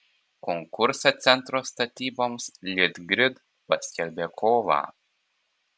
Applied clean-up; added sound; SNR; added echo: none; none; none; none.